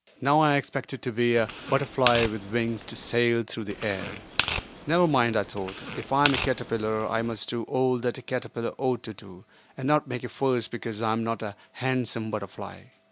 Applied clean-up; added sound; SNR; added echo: none; Tearing; 7 dB; none.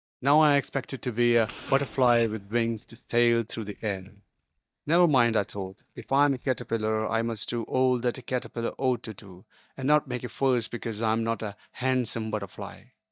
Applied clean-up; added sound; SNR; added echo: neural mask model DeepFilterNet 3.